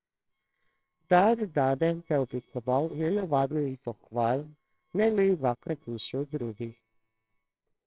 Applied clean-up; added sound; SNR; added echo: neural separator model SepFormer WHAMR!.